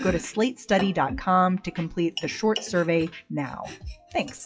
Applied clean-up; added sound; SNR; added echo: classical method WPE with log-MMSE.